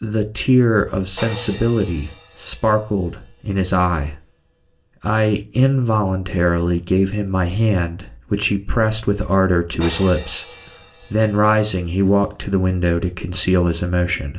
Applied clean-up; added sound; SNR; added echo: none; Crash cymbal; 14 dB; reverberation time 0.3 s.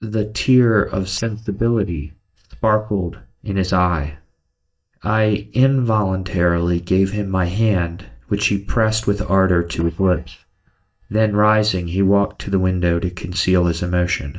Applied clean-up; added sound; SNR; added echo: neural mask model DeepFilterNet 3.